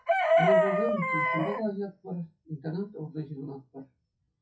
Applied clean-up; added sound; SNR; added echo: classical method WPE with log-MMSE.